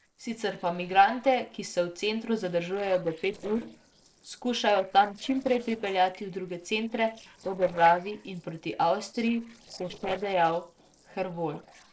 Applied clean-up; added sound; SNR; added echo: neural separator model SepFormer DNS4.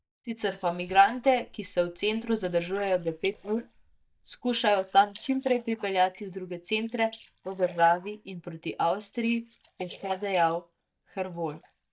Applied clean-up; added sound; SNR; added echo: neural mask model DeepFilterNet 3.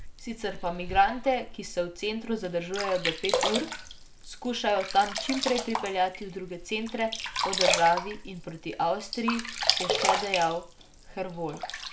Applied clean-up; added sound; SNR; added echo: none; Sink (filling or washing); 3 dB; none.